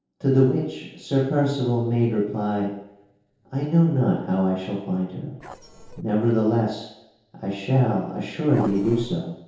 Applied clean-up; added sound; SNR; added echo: neural separator model SepFormer DNS4.